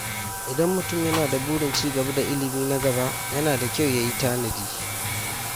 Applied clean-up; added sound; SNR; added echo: none; Bathtub (filling or washing) + Guitar; 4 dB; none.